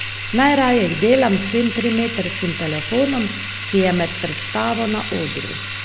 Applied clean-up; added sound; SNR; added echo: none; Bathtub (filling or washing); 8 dB; none.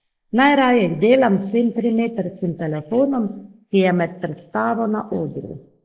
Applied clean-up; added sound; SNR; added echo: neural mask model Resemble Enhance denoiser.